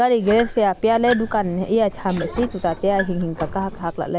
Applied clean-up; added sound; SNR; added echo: none; Squeak; 12 dB; none.